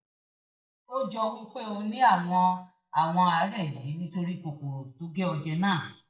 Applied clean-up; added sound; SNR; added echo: neural mask model DeepFilterNet 3.